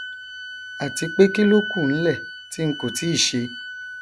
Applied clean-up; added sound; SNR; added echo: none; Wind instrument, woodwind instrument; 10 dB; none.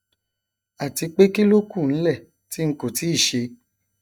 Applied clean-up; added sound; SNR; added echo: neural mask model DeepFilterNet 3.